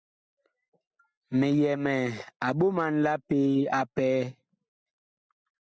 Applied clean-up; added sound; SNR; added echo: none; none; none; none.